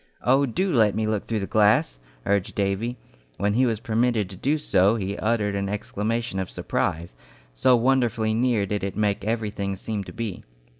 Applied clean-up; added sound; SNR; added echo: none; none; none; none.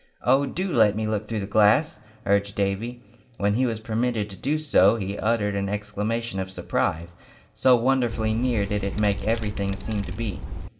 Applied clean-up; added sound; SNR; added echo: none; Wind; 5 dB; reverberation time 0.4 s.